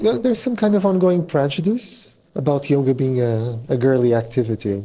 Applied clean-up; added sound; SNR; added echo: neural separator model SepFormer DNS4.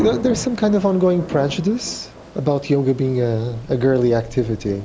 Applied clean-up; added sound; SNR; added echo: none; Thunder / Rain; 14 dB; none.